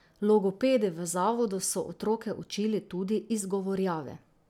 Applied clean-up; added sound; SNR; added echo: none; none; none; none.